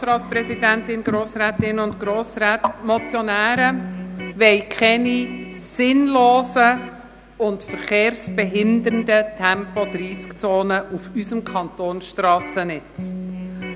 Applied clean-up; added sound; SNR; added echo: none; Electric guitar; 14 dB; none.